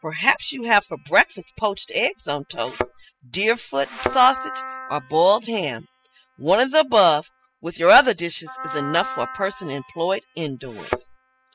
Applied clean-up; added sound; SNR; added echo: classical method spectral subtraction.